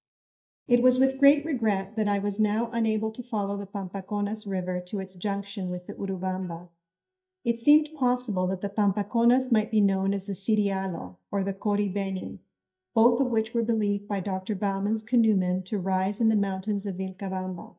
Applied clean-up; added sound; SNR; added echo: neural mask model DeepFilterNet 3.